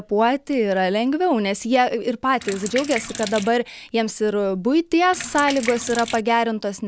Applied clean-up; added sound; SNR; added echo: none; Sink (filling or washing); 10 dB; none.